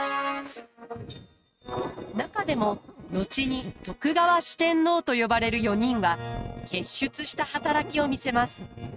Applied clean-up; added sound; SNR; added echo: neural mask model RNNoise.